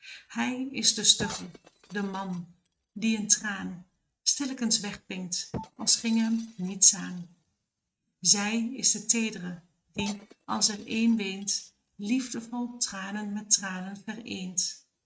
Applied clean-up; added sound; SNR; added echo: neural mask model RNNoise.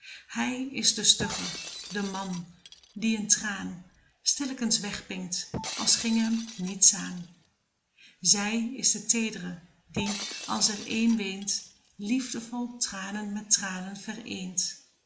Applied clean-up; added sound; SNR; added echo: none; Shatter; 13 dB; none.